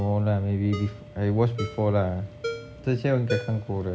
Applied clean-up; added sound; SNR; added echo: none; Ringtone; 13 dB; none.